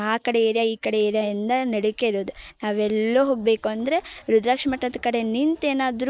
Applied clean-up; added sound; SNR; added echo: neural mask model Resemble Enhance denoiser.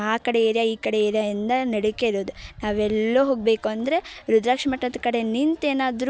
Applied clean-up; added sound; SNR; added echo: none; none; none; none.